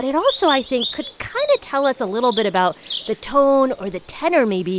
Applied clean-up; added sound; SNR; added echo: neural mask model Resemble Enhance denoiser.